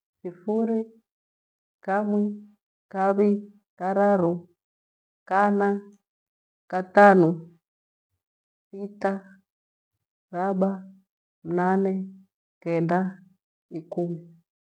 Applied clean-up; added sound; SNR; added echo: none; none; none; none.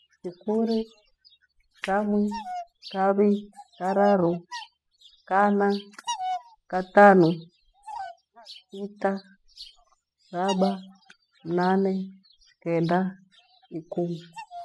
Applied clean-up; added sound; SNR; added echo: classical method spectral subtraction.